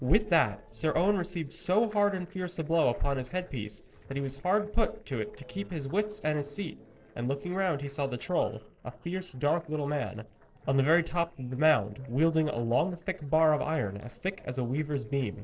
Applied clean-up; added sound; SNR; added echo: neural separator model SepFormer DNS4.